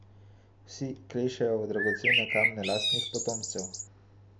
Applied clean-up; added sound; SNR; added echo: none; Bird; -4 dB; none.